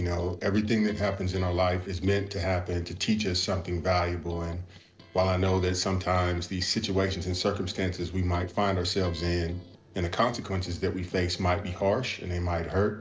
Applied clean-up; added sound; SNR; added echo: neural separator model SepFormer DNS4.